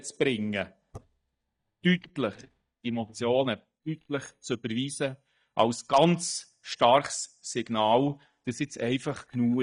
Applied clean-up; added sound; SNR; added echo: neural mask model DeepFilterNet 3.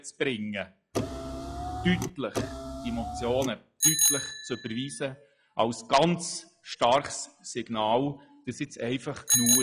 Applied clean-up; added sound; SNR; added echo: classical method log-MMSE.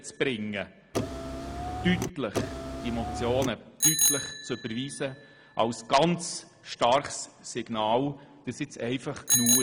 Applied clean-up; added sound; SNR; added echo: none; Bicycle bell + Car; 2 dB; none.